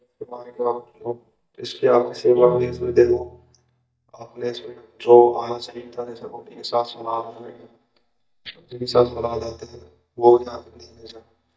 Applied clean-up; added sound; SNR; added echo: neural mask model DeepFilterNet 3.